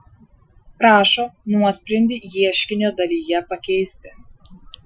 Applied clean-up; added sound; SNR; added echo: classical method Wiener filter.